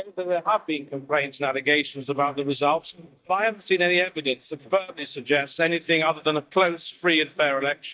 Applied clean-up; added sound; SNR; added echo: neural mask model DeepFilterNet 3.